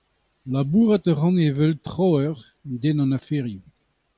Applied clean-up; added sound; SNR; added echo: none; none; none; none.